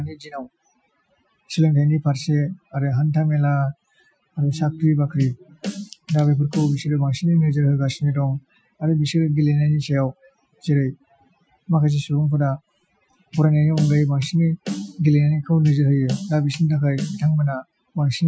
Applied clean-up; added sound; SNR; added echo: classical method Wiener filter.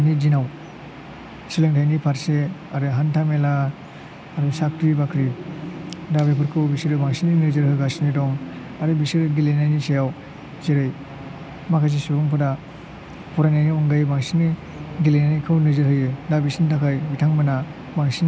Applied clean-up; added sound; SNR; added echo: none; none; none; none.